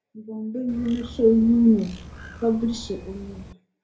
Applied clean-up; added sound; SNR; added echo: none; Bird; 17 dB; reverberation time 0.3 s.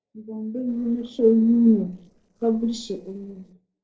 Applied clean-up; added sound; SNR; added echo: neural separator model SepFormer DNS4.